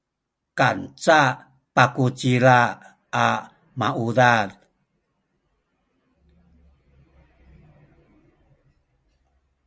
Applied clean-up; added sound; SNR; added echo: none; none; none; none.